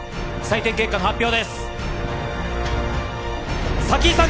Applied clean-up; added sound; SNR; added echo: none; none; none; none.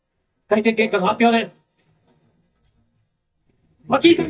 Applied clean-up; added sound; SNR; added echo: neural mask model DeepFilterNet 3.